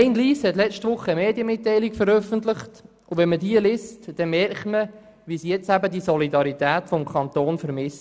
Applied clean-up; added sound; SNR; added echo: none; none; none; none.